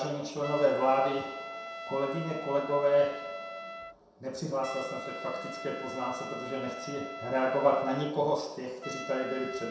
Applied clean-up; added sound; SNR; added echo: none; Trumpet; 10 dB; reverberation time 0.7 s.